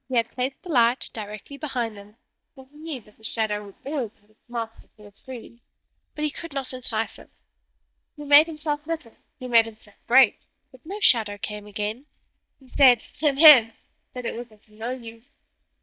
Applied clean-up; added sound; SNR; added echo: neural mask model DeepFilterNet 3.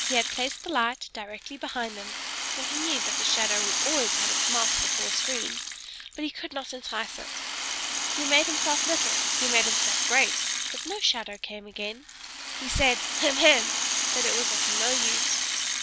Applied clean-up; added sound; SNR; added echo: none; Rattle (instrument); -2 dB; none.